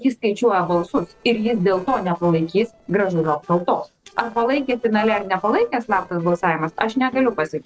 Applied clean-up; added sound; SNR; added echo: neural separator model SepFormer DNS4.